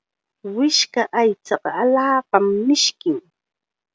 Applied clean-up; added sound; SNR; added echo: none; none; none; none.